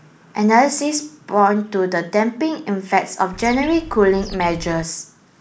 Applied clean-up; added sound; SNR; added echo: none; Bird; 15 dB; none.